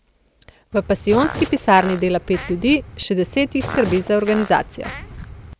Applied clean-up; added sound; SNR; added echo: none; Fart; 12 dB; none.